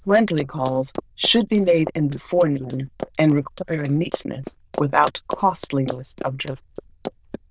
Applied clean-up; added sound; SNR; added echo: neural diffusion model UNIVERSE++.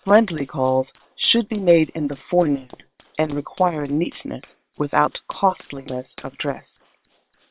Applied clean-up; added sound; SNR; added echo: neural separator model SepFormer WHAM!.